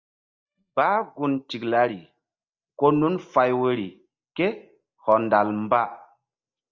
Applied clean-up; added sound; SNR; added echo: neural mask model DeepFilterNet 3.